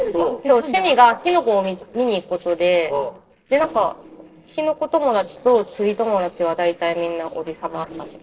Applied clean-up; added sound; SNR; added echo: neural separator model SepFormer DNS4.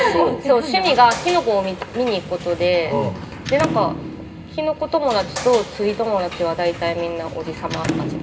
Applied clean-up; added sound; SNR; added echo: none; Sliding door / Slam; 10 dB; reverberation time 0.2 s.